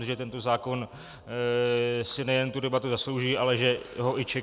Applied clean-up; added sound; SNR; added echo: none; none; none; none.